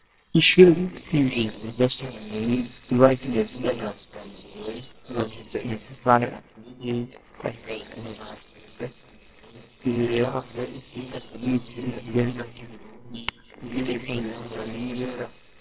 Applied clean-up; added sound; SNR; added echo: neural separator model SepFormer WHAMR!.